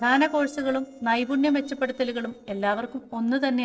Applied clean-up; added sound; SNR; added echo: neural separator model SepFormer DNS4.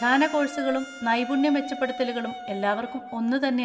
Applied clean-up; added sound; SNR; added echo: none; Wind instrument, woodwind instrument; 12 dB; reverberation time 1.1 s.